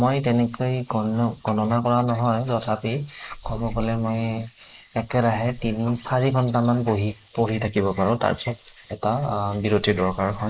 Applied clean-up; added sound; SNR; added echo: neural mask model Resemble Enhance denoiser.